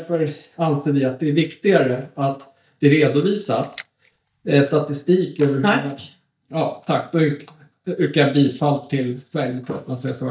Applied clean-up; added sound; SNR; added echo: neural mask model DeepFilterNet 3.